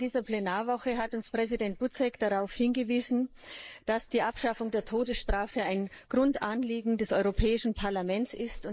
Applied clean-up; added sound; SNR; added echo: neural mask model Resemble Enhance denoiser.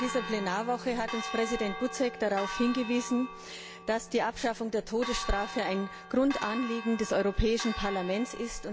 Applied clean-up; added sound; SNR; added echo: none; Church bell; 10 dB; none.